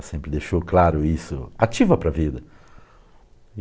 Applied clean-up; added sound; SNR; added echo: none; none; none; none.